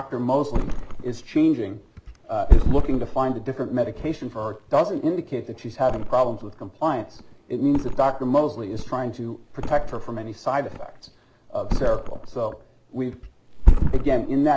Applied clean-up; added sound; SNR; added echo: none; Thump, thud; 0 dB; none.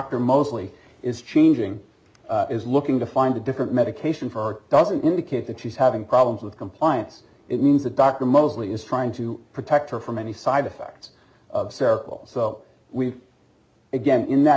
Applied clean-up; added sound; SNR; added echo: none; none; none; none.